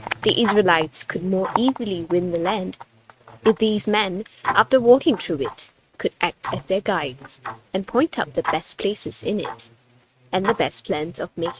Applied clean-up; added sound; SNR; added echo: neural mask model RNNoise.